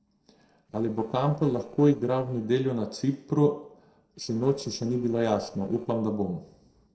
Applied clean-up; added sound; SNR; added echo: neural separator model SepFormer DNS4.